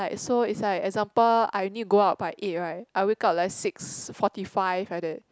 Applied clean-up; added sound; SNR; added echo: none; none; none; none.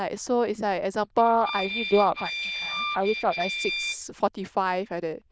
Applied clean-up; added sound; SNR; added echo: neural diffusion model UNIVERSE++.